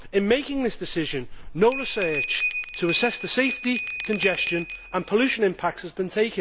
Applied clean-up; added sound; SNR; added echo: none; Bell; 7 dB; none.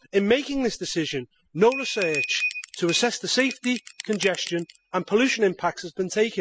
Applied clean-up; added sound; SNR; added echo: classical method spectral subtraction.